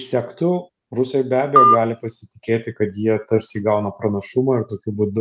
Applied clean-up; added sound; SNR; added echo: none; Telephone; -2 dB; none.